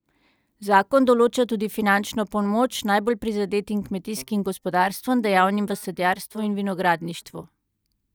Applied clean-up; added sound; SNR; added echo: neural mask model DeepFilterNet 3.